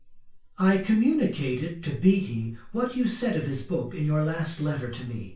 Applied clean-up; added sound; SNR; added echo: none; none; none; reverberation time 0.3 s.